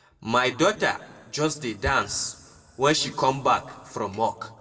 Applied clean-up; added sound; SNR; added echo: none; none; none; reverberation time 1.1 s.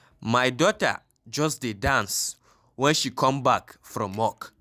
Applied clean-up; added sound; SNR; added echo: none; none; none; none.